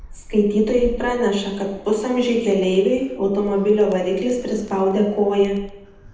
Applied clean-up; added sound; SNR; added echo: none; Animal; 18 dB; reverberation time 0.9 s.